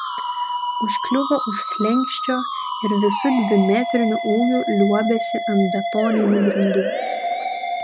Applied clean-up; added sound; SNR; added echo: none; Musical instrument; 4 dB; none.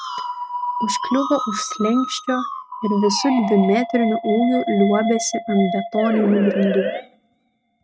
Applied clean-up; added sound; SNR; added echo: neural mask model RNNoise.